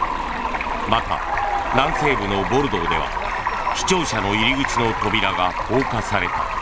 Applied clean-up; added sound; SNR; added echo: none; Stream; 2 dB; none.